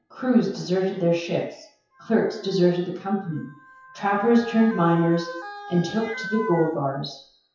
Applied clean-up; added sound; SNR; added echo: classical method WPE with log-MMSE.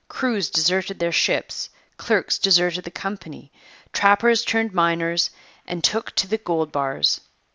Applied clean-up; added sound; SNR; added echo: none; none; none; none.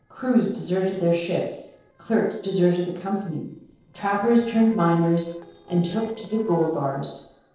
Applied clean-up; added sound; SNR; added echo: neural separator model SepFormer DNS4.